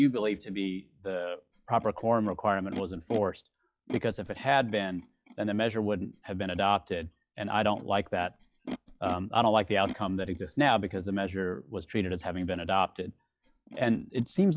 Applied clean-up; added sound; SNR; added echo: classical method log-MMSE.